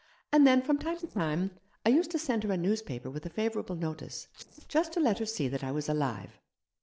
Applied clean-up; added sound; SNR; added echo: neural separator model SepFormer DNS4.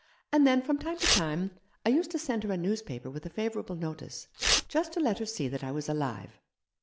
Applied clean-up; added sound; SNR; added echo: none; Tearing; 2 dB; none.